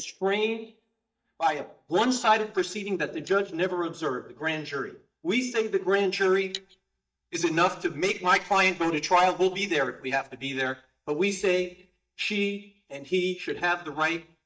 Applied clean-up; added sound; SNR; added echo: neural mask model DeepFilterNet 3.